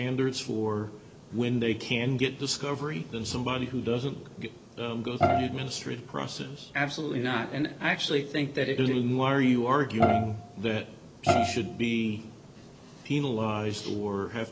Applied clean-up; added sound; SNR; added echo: none; Bowed string instrument; 0 dB; none.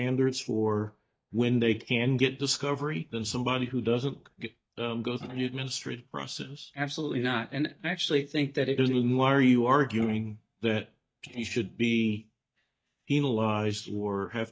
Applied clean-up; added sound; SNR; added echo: neural mask model DeepFilterNet 3.